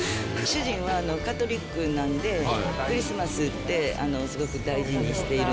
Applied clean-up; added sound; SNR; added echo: none; none; none; none.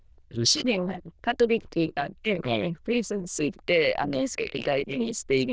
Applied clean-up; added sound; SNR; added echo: neural diffusion model UNIVERSE++.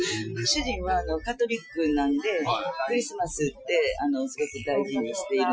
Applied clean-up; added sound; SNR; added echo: classical method Wiener filter.